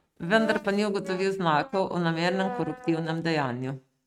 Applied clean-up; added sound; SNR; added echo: neural mask model RNNoise.